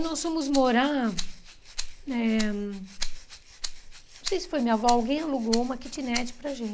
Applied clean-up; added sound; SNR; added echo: none; Rattle (instrument); 6 dB; none.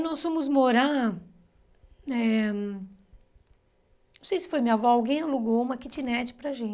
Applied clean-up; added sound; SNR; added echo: none; none; none; none.